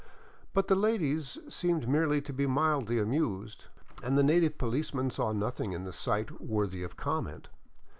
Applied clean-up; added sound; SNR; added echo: none; none; none; none.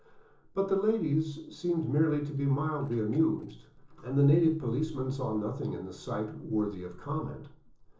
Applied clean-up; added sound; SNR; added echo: neural separator model SepFormer DNS4.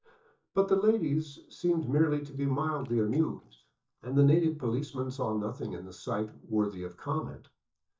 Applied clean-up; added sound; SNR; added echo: neural mask model DeepFilterNet 3.